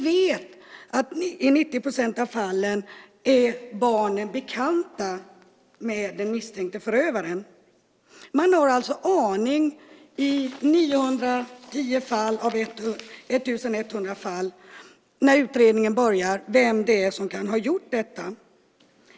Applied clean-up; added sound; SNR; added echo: none; none; none; none.